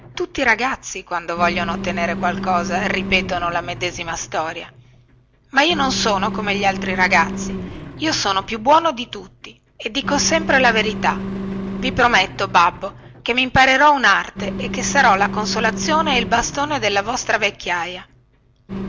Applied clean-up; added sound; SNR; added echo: none; Engine; 9 dB; none.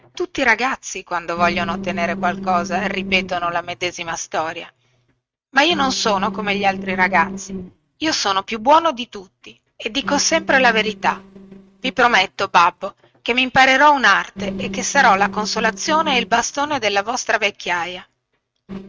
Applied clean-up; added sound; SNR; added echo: neural mask model RNNoise.